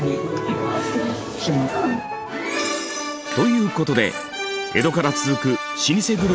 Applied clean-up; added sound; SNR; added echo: none; Fart; 19 dB; none.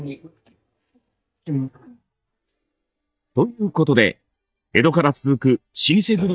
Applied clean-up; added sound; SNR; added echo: neural mask model DeepFilterNet 3.